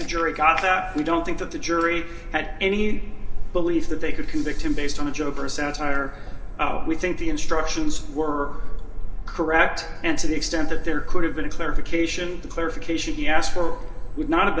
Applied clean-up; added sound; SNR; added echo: none; none; none; reverberation time 1.9 s.